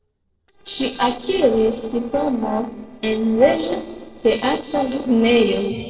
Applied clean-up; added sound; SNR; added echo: neural separator model SepFormer DNS4.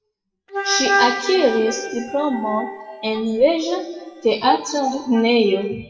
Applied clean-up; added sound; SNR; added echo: classical method WPE with log-MMSE.